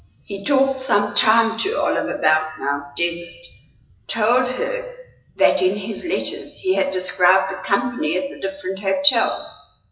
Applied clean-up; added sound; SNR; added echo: classical method WPE with log-MMSE.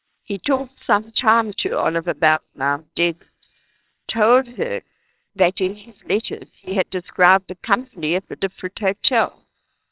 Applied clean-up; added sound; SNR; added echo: neural separator model SepFormer WHAMR!.